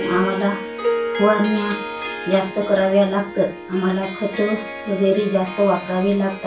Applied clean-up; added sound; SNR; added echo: none; Harp; 8 dB; reverberation time 0.3 s.